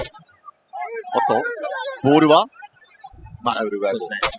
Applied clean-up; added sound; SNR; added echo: classical method spectral subtraction.